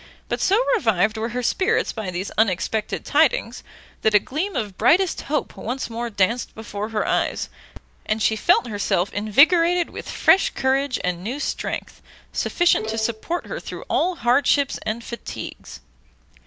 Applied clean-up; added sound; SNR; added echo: none; Bowed string instrument; 13 dB; none.